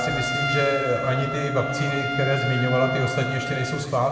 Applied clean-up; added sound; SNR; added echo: none; Trumpet; 5 dB; reverberation time 2.4 s.